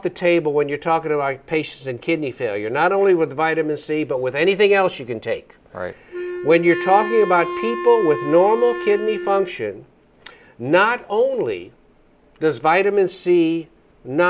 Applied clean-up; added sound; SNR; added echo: none; Wind instrument, woodwind instrument; 8 dB; none.